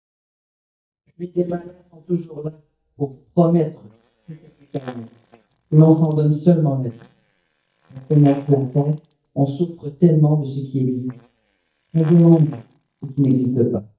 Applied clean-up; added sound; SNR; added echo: neural mask model DeepFilterNet 3.